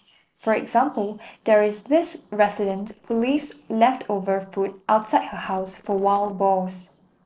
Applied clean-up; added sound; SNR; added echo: neural separator model SepFormer DNS4.